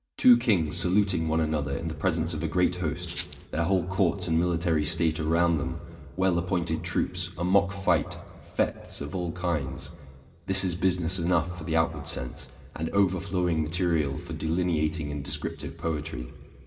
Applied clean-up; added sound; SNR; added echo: none; Rattle (instrument); 7 dB; reverberation time 1.6 s.